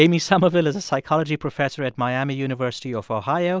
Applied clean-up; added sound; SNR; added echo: none; none; none; none.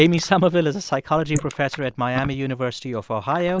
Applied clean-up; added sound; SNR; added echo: neural mask model Resemble Enhance denoiser.